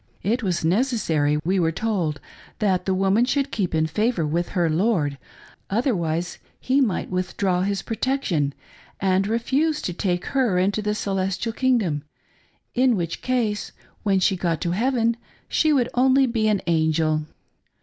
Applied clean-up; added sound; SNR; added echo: none; none; none; none.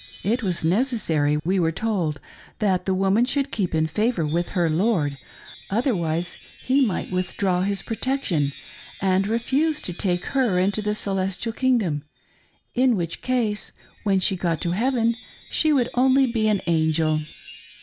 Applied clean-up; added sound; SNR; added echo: none; Wind chime; 12 dB; none.